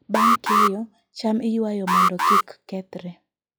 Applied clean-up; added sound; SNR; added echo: classical method log-MMSE.